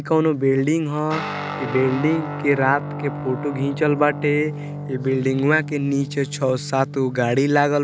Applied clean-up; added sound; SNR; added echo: none; Guitar; 10 dB; none.